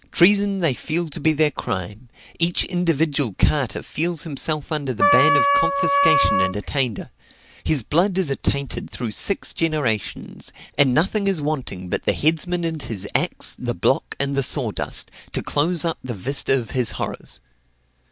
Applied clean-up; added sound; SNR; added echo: none; Wind instrument, woodwind instrument; -4 dB; none.